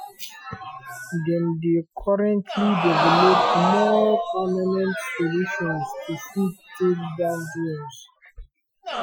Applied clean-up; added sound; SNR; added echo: classical method Wiener filter.